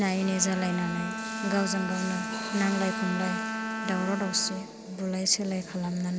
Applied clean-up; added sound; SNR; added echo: none; Bowed string instrument; 6 dB; none.